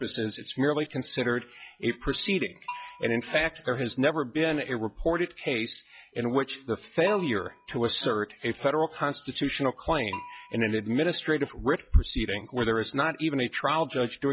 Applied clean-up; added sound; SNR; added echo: classical method log-MMSE.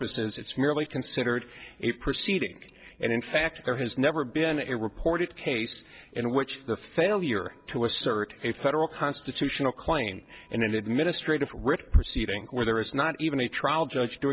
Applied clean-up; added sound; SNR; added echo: neural separator model SepFormer DNS4.